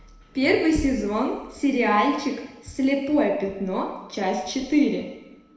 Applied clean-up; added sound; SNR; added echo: none; none; none; reverberation time 0.9 s.